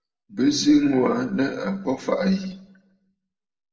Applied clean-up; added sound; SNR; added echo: none; none; none; reverberation time 0.6 s.